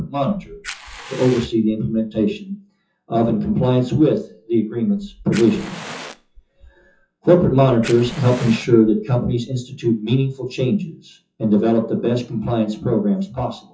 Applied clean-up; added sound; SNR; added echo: classical method WPE with log-MMSE.